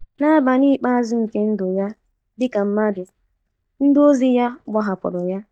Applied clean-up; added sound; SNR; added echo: neural mask model DeepFilterNet 3.